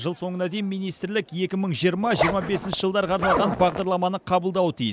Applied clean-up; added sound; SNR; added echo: none; Zipper (clothing); 3 dB; none.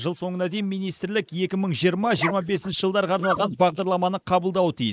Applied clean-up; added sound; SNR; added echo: neural mask model Resemble Enhance denoiser.